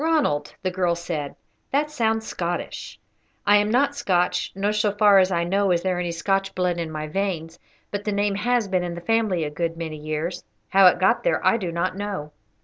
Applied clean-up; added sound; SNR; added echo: none; none; none; none.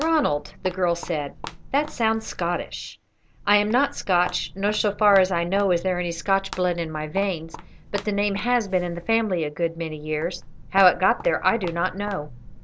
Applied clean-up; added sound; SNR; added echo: none; Walk, footsteps; 15 dB; none.